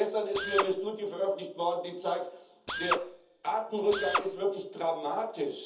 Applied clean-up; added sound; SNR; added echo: none; Drill; 2 dB; reverberation time 0.7 s.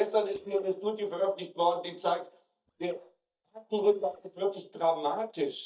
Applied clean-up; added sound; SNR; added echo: neural mask model DeepFilterNet 3.